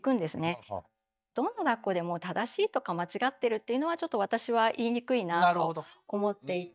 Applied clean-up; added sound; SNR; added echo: neural mask model DeepFilterNet 3.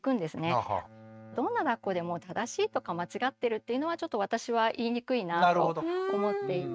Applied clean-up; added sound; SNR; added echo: neural mask model RNNoise.